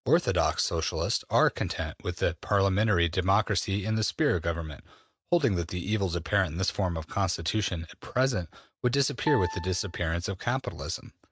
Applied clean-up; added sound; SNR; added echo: neural mask model RNNoise.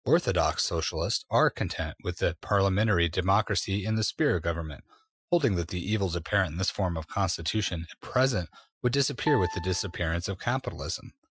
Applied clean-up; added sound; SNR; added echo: classical method Wiener filter.